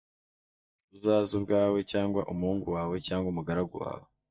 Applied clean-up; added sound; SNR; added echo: neural mask model DeepFilterNet 3.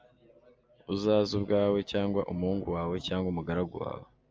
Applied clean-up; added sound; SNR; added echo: none; none; none; none.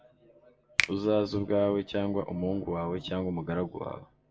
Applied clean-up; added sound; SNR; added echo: none; Finger snapping; 6 dB; reverberation time 0.2 s.